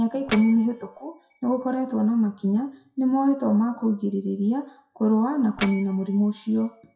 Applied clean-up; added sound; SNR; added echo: classical method WPE with log-MMSE.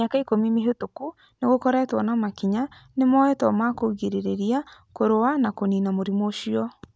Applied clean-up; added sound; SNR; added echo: none; none; none; none.